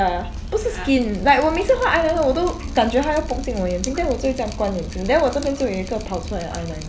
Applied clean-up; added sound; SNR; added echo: none; Drip; 13 dB; none.